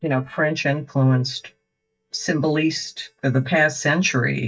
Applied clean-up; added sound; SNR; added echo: neural mask model DeepFilterNet 3.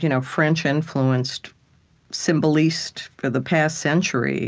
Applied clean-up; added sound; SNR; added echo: none; none; none; none.